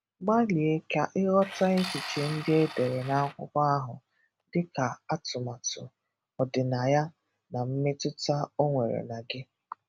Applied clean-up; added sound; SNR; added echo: none; Tools; 13 dB; none.